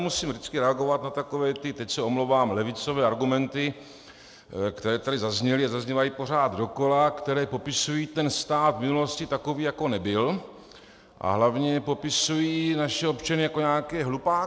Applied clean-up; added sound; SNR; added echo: none; none; none; none.